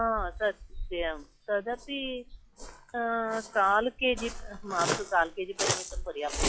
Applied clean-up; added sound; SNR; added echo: classical method log-MMSE.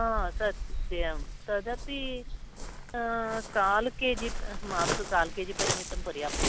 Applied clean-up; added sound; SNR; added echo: none; Waves, surf; 2 dB; none.